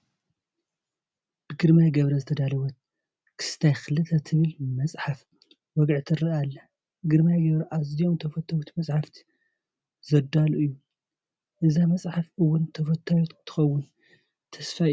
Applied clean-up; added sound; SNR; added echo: none; none; none; none.